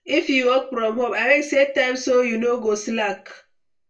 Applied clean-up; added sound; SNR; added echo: none; none; none; reverberation time 0.2 s.